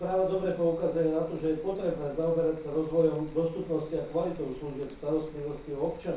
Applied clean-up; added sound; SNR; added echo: none; Rain; 19 dB; reverberation time 0.6 s.